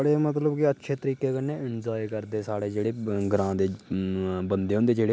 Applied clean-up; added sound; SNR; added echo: none; none; none; none.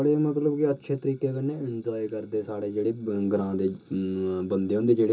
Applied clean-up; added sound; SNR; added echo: none; none; none; reverberation time 0.2 s.